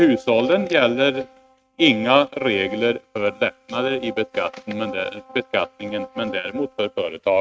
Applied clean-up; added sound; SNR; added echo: neural mask model RNNoise.